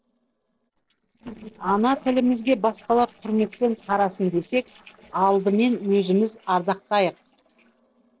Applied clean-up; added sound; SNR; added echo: neural separator model SepFormer DNS4.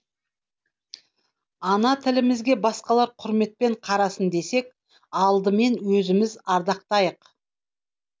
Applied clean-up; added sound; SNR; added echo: none; none; none; none.